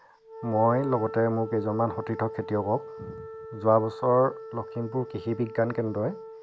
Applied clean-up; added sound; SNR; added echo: none; Wind instrument, woodwind instrument; 13 dB; none.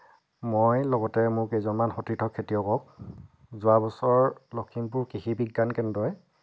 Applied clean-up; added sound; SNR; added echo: none; none; none; none.